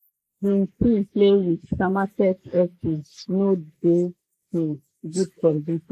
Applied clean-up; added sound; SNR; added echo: neural mask model Resemble Enhance denoiser.